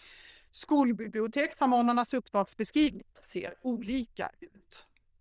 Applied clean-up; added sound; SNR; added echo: neural diffusion model UNIVERSE++.